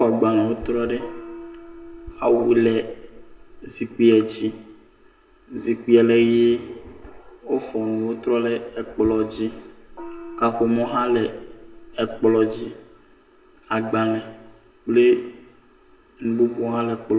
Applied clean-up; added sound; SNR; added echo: none; Gong; 17 dB; reverberation time 0.7 s.